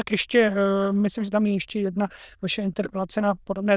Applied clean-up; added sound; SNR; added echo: neural diffusion model UNIVERSE++.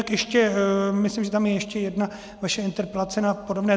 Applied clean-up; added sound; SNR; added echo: none; none; none; none.